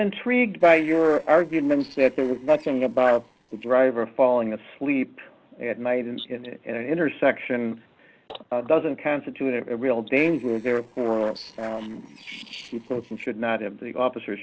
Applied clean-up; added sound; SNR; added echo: neural separator model SepFormer DNS4.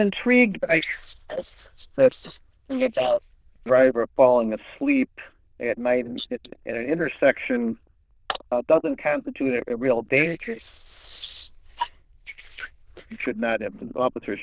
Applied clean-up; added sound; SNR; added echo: neural diffusion model UNIVERSE++.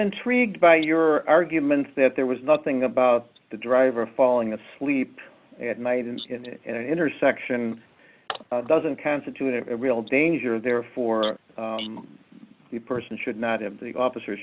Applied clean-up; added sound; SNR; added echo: none; none; none; none.